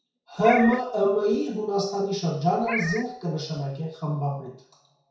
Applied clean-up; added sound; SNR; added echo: none; Meow; 9 dB; reverberation time 0.6 s.